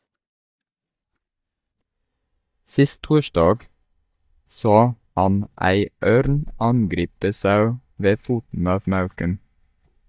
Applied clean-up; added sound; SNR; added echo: neural mask model DeepFilterNet 3.